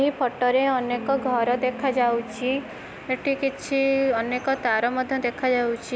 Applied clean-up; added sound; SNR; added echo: none; Electric guitar / Strum; 13 dB; none.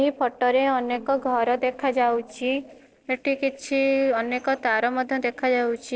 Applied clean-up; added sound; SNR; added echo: neural separator model SepFormer DNS4.